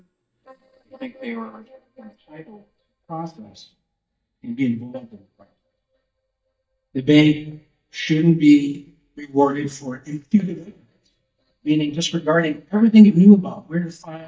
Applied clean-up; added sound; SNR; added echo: neural mask model DeepFilterNet 3.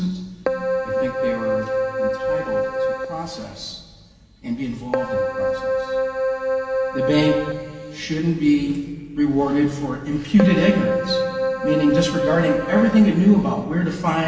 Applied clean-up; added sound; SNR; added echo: none; Keyboard (musical); 2 dB; reverberation time 1.9 s.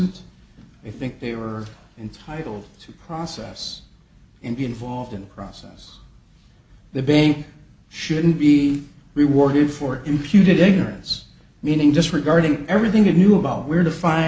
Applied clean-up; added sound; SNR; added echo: none; none; none; none.